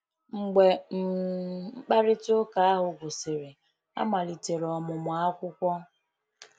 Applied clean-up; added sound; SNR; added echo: none; none; none; none.